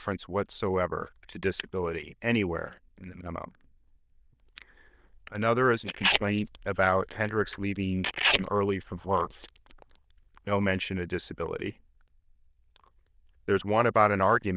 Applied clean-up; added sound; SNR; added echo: neural diffusion model UNIVERSE++.